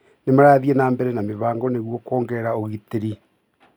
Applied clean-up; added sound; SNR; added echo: none; none; none; none.